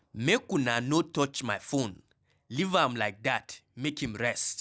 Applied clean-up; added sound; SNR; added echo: none; none; none; none.